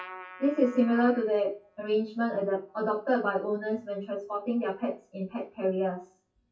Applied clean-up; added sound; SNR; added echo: classical method WPE with log-MMSE.